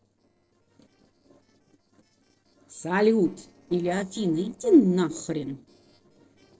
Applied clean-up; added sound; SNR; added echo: neural separator model SepFormer DNS4.